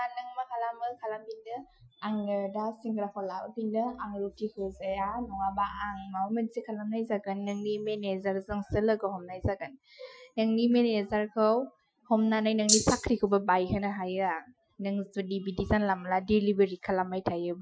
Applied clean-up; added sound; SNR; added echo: classical method Wiener filter.